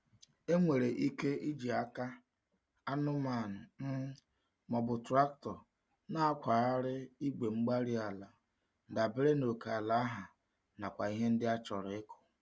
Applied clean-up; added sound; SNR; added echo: none; none; none; none.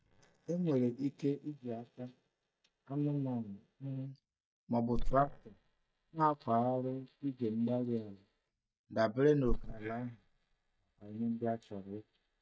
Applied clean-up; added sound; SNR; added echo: neural mask model DeepFilterNet 3.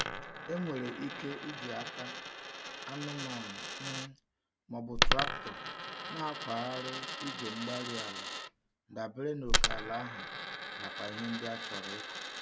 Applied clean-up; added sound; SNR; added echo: none; Coin (dropping); -5 dB; none.